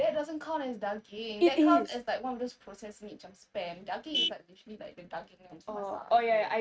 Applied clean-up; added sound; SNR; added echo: neural mask model RNNoise.